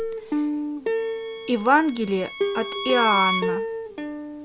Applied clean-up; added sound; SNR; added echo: none; Plucked string instrument + Bowed string instrument; 2 dB; none.